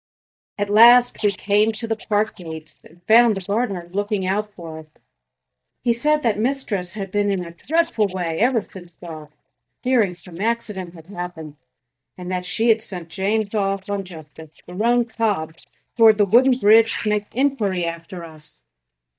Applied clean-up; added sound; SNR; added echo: neural mask model DeepFilterNet 3.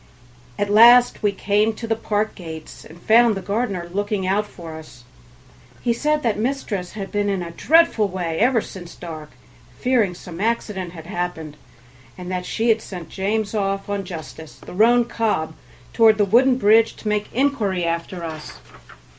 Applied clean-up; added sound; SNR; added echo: none; none; none; none.